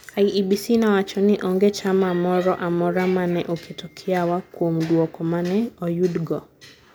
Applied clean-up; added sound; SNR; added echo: none; none; none; none.